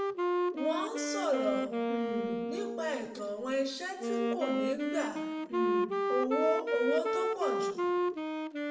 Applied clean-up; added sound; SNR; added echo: none; Wind instrument, woodwind instrument; -3 dB; reverberation time 0.7 s.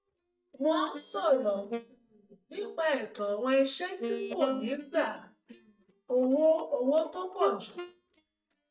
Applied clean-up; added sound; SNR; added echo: neural mask model DeepFilterNet 3.